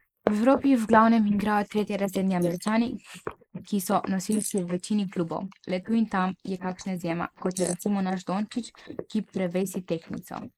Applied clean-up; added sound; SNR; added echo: neural mask model Resemble Enhance denoiser.